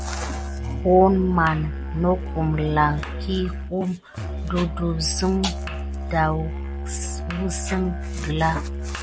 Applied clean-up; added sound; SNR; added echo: none; Musical instrument; 5 dB; none.